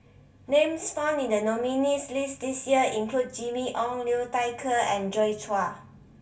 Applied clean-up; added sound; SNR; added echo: none; none; none; reverberation time 0.2 s.